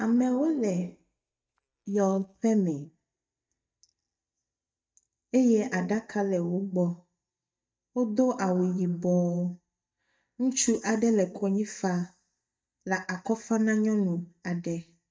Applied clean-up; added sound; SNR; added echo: neural mask model DeepFilterNet 3.